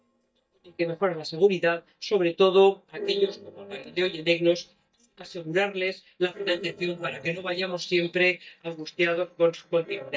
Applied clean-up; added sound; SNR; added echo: neural mask model DeepFilterNet 3.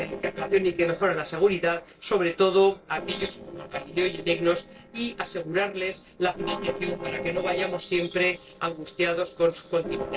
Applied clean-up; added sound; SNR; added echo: neural separator model SepFormer DNS4.